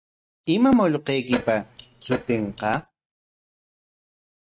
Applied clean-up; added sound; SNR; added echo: neural mask model RNNoise.